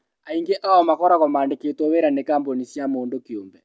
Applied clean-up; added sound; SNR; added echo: none; none; none; none.